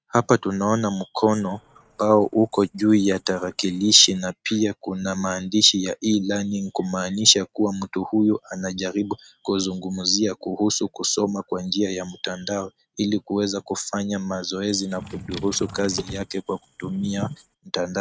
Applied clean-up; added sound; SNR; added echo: neural mask model RNNoise.